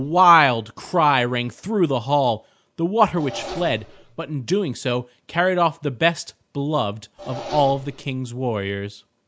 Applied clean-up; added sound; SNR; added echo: none; Engine; 20 dB; none.